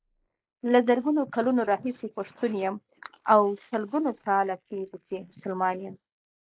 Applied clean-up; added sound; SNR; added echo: neural mask model Resemble Enhance denoiser.